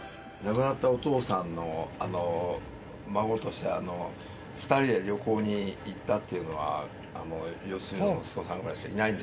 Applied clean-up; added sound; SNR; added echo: none; none; none; none.